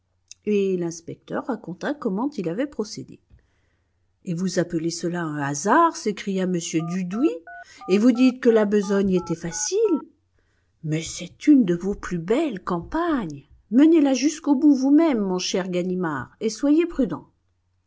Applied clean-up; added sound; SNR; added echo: none; Telephone; 20 dB; none.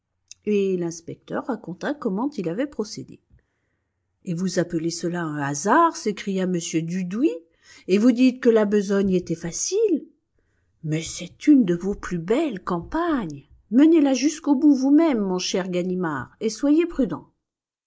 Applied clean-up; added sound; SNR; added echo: neural mask model Resemble Enhance denoiser.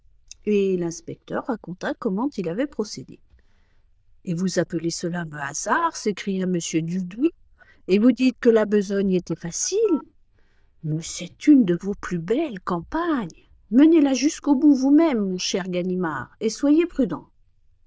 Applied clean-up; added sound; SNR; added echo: neural diffusion model UNIVERSE++.